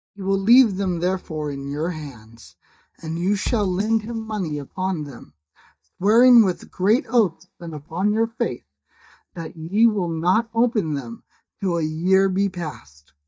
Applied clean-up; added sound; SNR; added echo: neural mask model DeepFilterNet 3.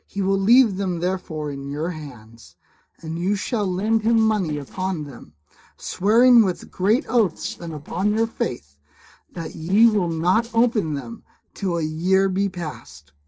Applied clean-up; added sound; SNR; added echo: neural separator model SepFormer DNS4.